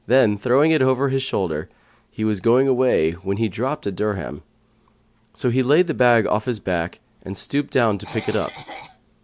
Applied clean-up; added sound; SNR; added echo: none; Cough; 16 dB; none.